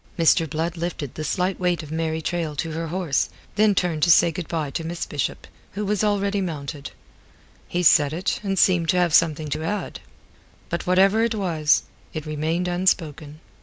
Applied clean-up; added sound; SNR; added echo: none; none; none; none.